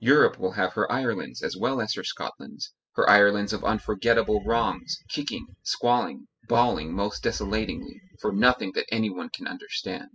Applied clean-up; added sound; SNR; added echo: classical method spectral subtraction.